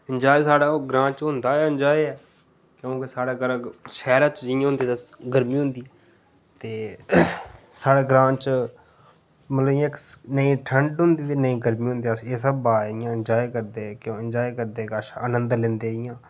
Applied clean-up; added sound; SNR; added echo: none; none; none; none.